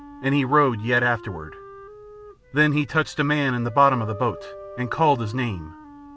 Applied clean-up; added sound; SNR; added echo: none; Wind instrument, woodwind instrument + Wind instrument, woodwind instrument; 18 dB; none.